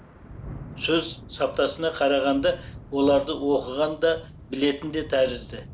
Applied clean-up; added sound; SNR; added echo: none; Thunder / Rain; 16 dB; none.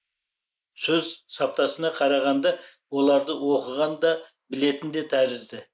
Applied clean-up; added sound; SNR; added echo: neural mask model Resemble Enhance denoiser.